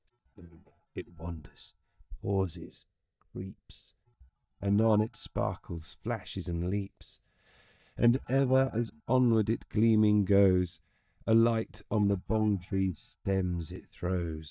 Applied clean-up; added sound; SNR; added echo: neural mask model DeepFilterNet 3.